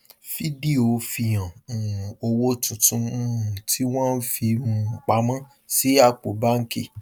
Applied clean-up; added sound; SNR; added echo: none; none; none; none.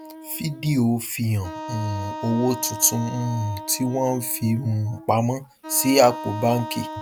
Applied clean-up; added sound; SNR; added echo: none; Wind instrument, woodwind instrument; 12 dB; none.